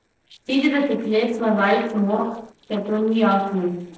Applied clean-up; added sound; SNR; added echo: neural separator model SepFormer DNS4.